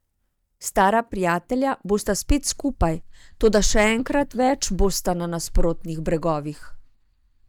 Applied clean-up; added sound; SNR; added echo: neural mask model DeepFilterNet 3.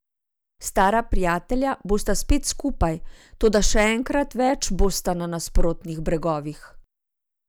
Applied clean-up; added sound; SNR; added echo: none; none; none; none.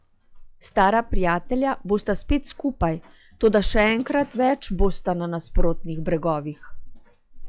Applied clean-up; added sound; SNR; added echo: classical method log-MMSE.